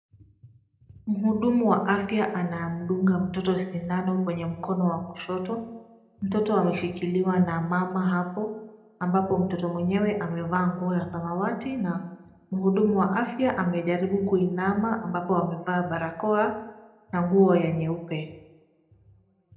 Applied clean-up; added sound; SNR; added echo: none; none; none; reverberation time 0.8 s.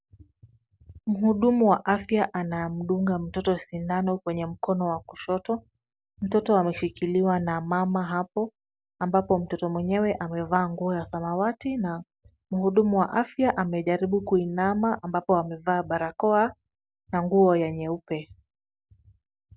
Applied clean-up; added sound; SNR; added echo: none; none; none; none.